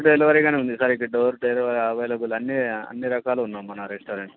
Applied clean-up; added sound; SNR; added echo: none; none; none; none.